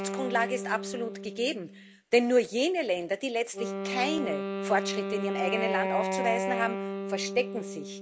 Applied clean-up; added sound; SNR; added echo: none; Wind instrument, woodwind instrument; 4 dB; none.